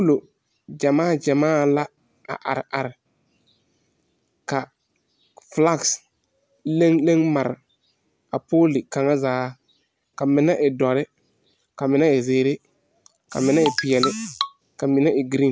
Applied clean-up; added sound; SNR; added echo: none; none; none; none.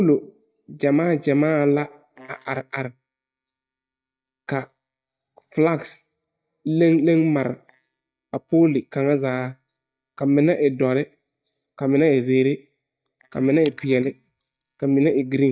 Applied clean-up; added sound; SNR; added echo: neural mask model DeepFilterNet 3.